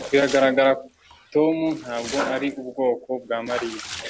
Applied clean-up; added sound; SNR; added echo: none; Bathtub (filling or washing) / Water / Liquid; 15 dB; none.